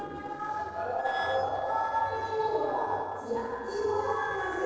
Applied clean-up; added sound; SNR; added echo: neural separator model SepFormer DNS4.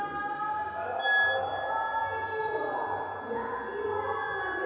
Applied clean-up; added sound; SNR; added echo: none; Wind instrument, woodwind instrument; 4 dB; reverberation time 2.2 s.